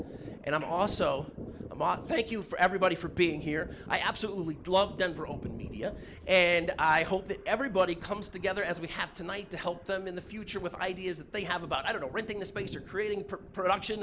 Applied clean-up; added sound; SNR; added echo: none; Thunder; 14 dB; none.